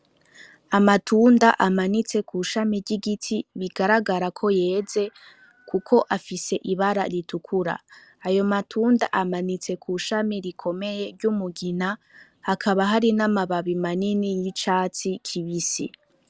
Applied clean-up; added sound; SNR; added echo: none; none; none; none.